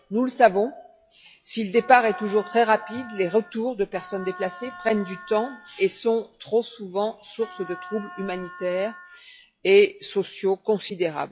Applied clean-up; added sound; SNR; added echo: classical method log-MMSE.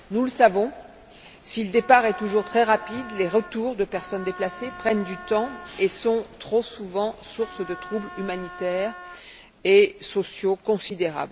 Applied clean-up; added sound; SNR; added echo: none; Wind instrument, woodwind instrument; 16 dB; none.